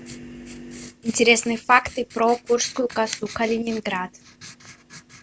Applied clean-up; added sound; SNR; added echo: none; Writing; 20 dB; none.